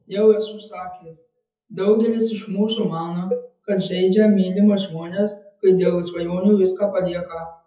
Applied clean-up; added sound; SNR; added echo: classical method WPE with log-MMSE.